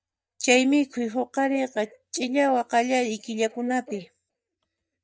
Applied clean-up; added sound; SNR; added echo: neural mask model DeepFilterNet 3.